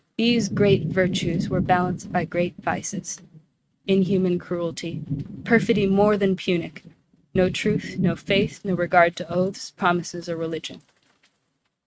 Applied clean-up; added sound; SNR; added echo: neural mask model RNNoise.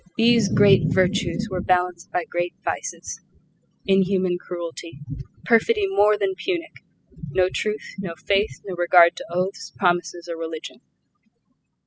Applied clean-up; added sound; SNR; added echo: classical method spectral subtraction.